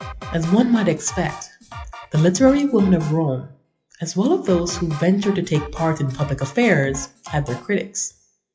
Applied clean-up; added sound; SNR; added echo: classical method WPE with log-MMSE.